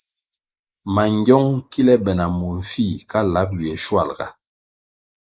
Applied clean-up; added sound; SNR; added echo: neural mask model Resemble Enhance denoiser.